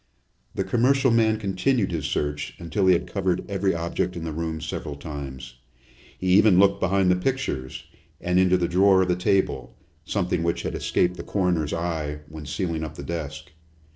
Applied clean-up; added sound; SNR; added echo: neural separator model SepFormer DNS4.